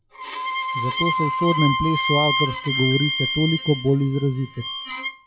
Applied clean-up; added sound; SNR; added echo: classical method log-MMSE.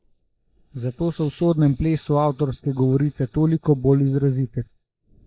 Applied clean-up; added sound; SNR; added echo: neural mask model Resemble Enhance denoiser.